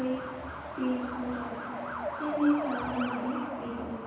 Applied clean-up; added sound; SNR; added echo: none; Truck; 4 dB; reverberation time 1.3 s.